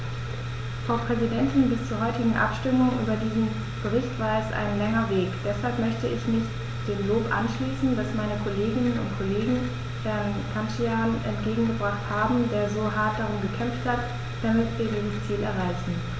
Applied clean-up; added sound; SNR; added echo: none; none; none; none.